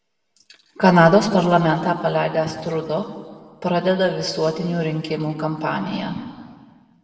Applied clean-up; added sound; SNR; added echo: none; none; none; reverberation time 1.6 s.